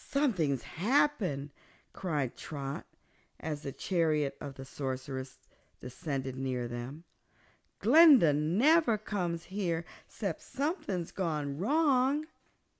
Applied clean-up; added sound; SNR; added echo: none; none; none; none.